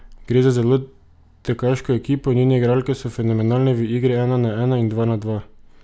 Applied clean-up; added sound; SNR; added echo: none; none; none; none.